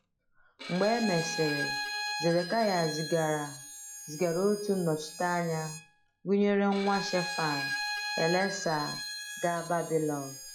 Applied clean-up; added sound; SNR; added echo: classical method log-MMSE.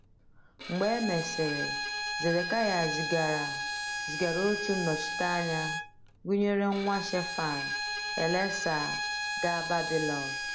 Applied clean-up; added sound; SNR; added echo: none; Bowed string instrument; 3 dB; none.